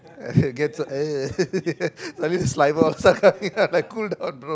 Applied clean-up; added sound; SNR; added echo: none; none; none; none.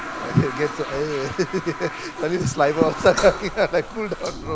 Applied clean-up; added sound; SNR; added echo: none; Toilet flush; 10 dB; none.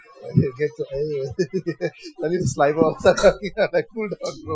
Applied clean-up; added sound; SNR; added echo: classical method Wiener filter.